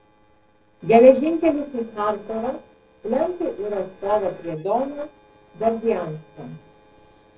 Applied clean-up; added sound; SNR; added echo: neural separator model SepFormer DNS4.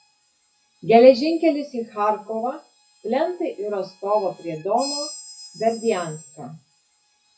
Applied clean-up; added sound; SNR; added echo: classical method WPE with log-MMSE.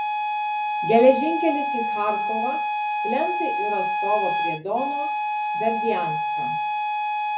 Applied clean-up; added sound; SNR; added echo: none; Harmonica; -2 dB; reverberation time 0.4 s.